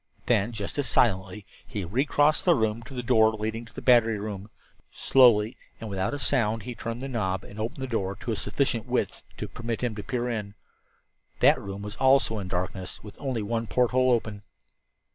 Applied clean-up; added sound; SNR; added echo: none; none; none; none.